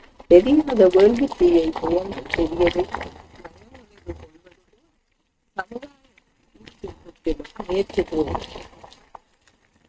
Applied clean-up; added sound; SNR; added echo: neural mask model RNNoise.